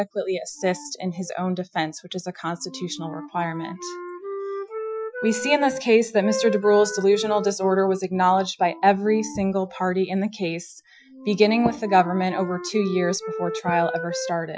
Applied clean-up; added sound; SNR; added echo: classical method Wiener filter.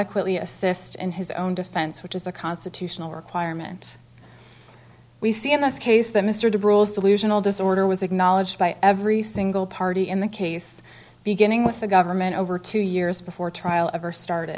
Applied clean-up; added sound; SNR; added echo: none; none; none; none.